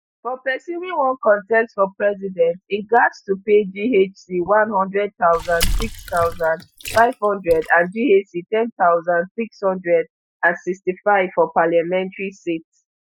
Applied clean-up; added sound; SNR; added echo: classical method Wiener filter.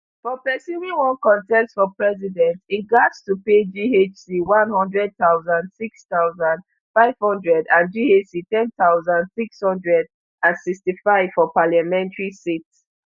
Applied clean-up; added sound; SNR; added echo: none; none; none; none.